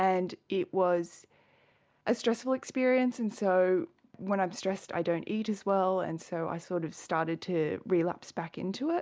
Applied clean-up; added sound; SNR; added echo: none; none; none; none.